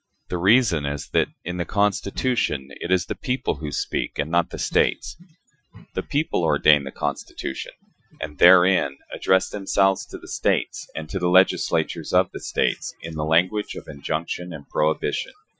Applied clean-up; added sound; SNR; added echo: classical method Wiener filter.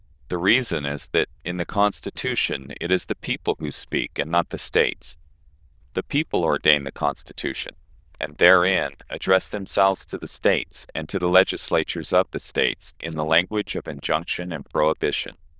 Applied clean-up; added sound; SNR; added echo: neural diffusion model UNIVERSE++.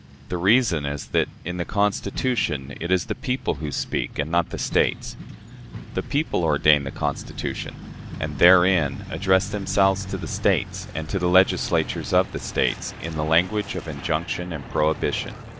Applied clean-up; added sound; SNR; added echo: none; Truck; 13 dB; none.